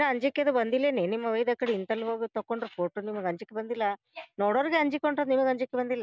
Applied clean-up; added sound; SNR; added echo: none; none; none; none.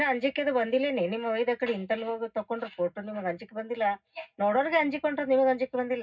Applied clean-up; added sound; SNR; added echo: none; none; none; reverberation time 0.4 s.